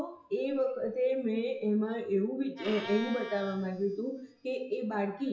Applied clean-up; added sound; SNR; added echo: classical method WPE with log-MMSE.